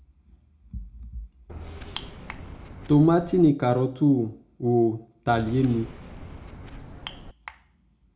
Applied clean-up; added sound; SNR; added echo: none; Subway, metro, underground; 15 dB; reverberation time 0.4 s.